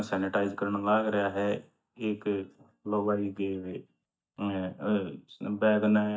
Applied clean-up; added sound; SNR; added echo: neural mask model DeepFilterNet 3.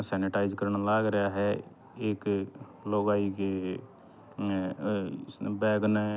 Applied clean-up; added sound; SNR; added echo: none; none; none; none.